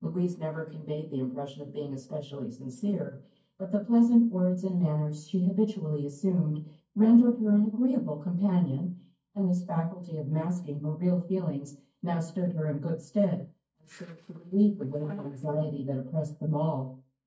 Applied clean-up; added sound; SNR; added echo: neural mask model DeepFilterNet 3.